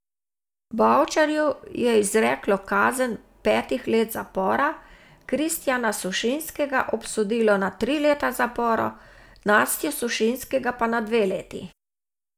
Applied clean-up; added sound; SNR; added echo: none; none; none; none.